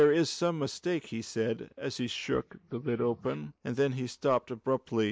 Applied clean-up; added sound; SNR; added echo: neural mask model Resemble Enhance denoiser.